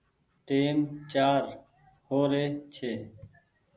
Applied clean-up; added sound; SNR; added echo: none; none; none; none.